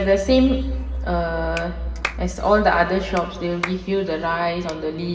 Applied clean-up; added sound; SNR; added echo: none; Clapping; 15 dB; reverberation time 2.2 s.